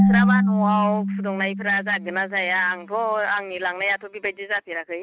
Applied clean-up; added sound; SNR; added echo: none; Marimba, xylophone / Wood; -1 dB; none.